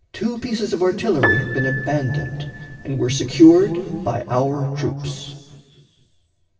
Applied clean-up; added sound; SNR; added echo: none; Piano; 7 dB; reverberation time 2.4 s.